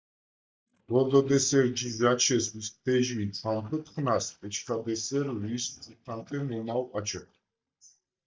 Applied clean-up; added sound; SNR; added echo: neural mask model DeepFilterNet 3.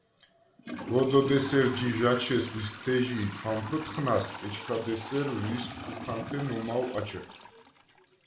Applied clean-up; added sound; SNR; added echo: none; Trickle, dribble / Toilet flush; 12 dB; reverberation time 0.4 s.